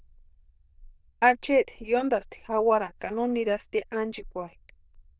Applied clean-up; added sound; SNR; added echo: neural diffusion model UNIVERSE++.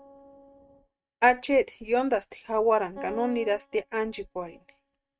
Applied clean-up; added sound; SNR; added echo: neural mask model RNNoise.